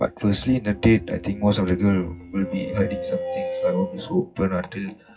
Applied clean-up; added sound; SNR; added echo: classical method WPE with log-MMSE.